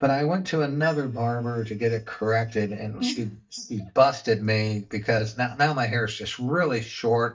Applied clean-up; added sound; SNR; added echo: neural mask model DeepFilterNet 3.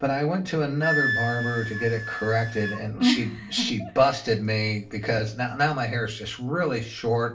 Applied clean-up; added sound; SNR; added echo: none; Wind instrument, woodwind instrument; 9 dB; reverberation time 0.3 s.